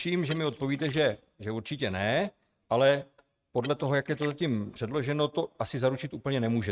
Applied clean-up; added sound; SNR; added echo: neural mask model RNNoise.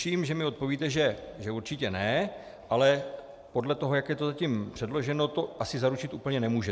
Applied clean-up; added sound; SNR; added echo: none; none; none; none.